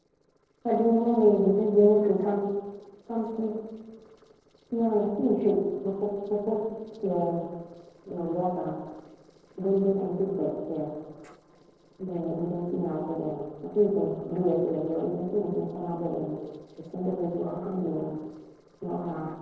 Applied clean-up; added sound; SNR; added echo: neural separator model SepFormer DNS4.